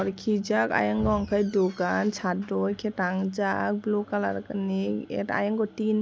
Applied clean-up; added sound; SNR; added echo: none; none; none; none.